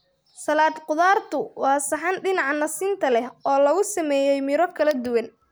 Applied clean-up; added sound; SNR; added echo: none; none; none; none.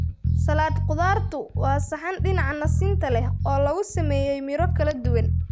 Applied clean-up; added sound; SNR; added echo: none; Bass guitar; -3 dB; none.